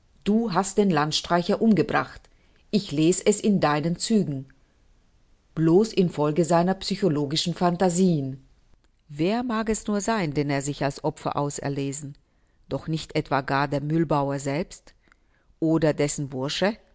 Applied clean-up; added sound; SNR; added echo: none; none; none; none.